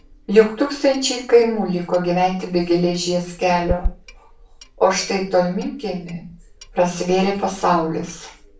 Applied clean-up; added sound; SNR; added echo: none; Clock; 15 dB; reverberation time 0.3 s.